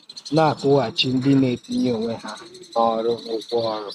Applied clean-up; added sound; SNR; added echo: neural mask model RNNoise.